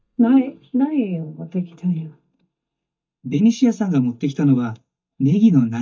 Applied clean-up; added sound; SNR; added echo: neural mask model DeepFilterNet 3.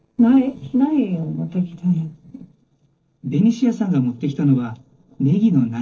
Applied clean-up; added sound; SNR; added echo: neural separator model SepFormer DNS4.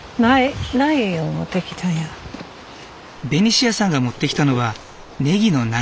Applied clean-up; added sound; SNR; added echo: none; none; none; none.